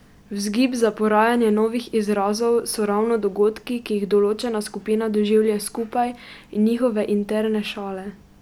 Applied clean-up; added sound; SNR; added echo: none; none; none; none.